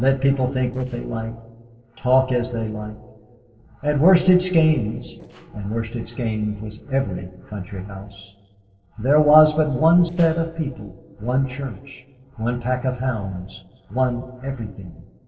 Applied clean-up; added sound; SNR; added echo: neural separator model SepFormer DNS4.